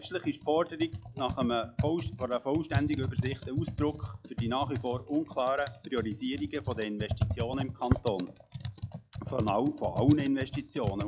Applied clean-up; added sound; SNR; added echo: classical method log-MMSE.